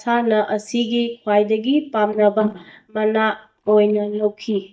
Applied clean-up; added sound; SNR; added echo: neural mask model DeepFilterNet 3.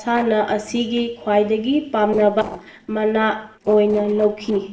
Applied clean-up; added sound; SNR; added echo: neural separator model SepFormer DNS4.